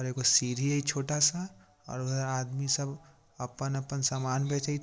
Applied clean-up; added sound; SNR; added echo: none; none; none; none.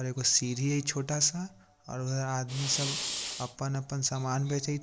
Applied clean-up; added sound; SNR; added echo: none; Fire; 4 dB; none.